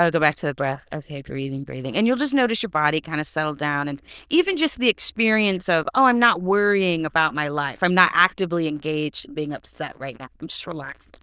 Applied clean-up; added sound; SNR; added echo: neural diffusion model UNIVERSE++.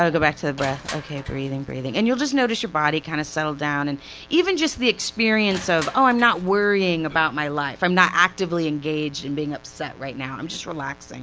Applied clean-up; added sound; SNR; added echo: none; Crushing; 19 dB; none.